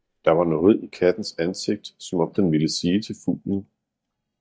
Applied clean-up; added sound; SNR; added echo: neural mask model DeepFilterNet 3.